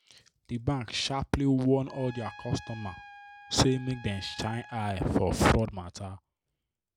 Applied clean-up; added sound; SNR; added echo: none; Trumpet; 19 dB; none.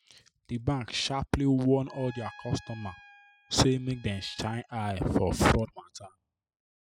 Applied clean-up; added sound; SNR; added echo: classical method spectral subtraction.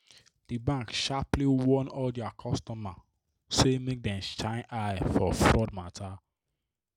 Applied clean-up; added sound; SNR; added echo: none; none; none; none.